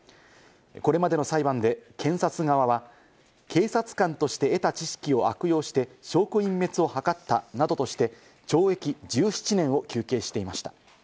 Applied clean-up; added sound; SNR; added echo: none; none; none; none.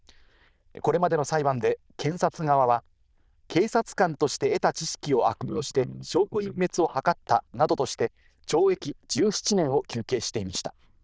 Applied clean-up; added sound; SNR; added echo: neural diffusion model UNIVERSE++.